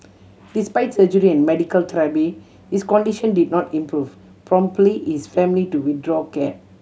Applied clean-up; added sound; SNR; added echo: none; none; none; none.